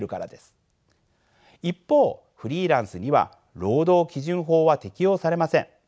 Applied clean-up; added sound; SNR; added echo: none; none; none; none.